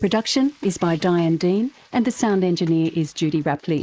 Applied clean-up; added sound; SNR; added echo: neural mask model Resemble Enhance denoiser.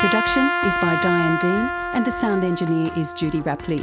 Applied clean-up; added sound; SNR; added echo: none; Trumpet; 2 dB; none.